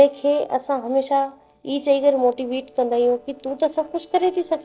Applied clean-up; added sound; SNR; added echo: neural separator model SepFormer DNS4.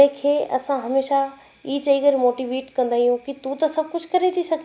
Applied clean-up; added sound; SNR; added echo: none; none; none; none.